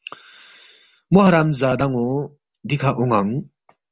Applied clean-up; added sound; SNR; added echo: none; none; none; none.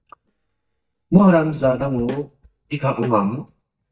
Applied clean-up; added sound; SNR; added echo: neural mask model DeepFilterNet 3.